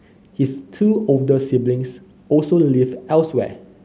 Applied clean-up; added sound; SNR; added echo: none; none; none; none.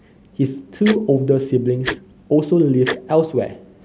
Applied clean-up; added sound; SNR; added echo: none; Tick-tock; 14 dB; none.